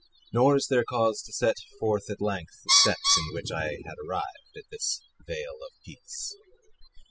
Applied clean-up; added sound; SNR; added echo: classical method spectral subtraction.